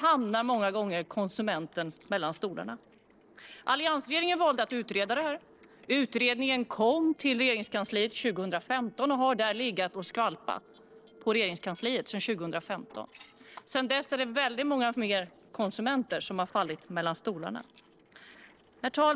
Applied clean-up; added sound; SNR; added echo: neural separator model SepFormer DNS4.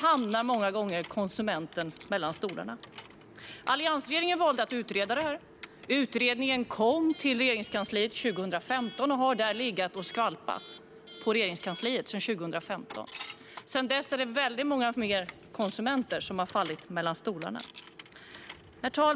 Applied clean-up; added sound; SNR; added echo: none; Coin (dropping) / Alarm; 19 dB; none.